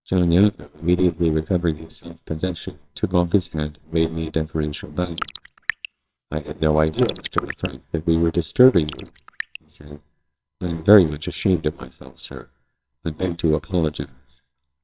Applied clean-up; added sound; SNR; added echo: neural separator model SepFormer WHAMR!.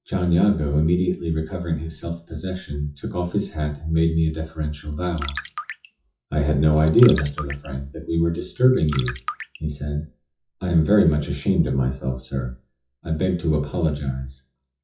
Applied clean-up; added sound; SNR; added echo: classical method WPE with log-MMSE.